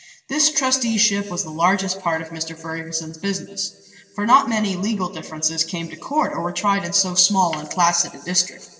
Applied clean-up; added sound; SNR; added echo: none; none; none; reverberation time 2.1 s.